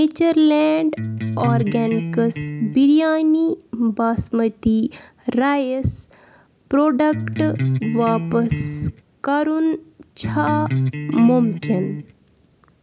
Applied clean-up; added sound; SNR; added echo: none; Electric guitar; 5 dB; none.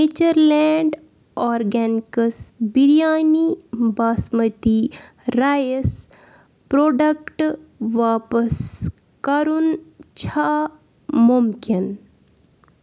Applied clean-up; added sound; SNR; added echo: none; none; none; none.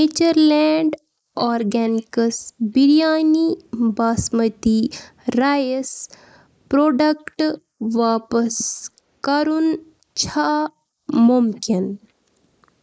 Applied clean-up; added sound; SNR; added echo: neural mask model Resemble Enhance denoiser.